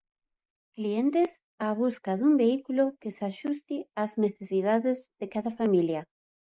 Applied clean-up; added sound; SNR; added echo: neural mask model Resemble Enhance denoiser.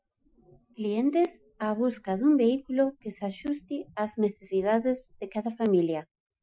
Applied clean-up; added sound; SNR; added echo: classical method Wiener filter.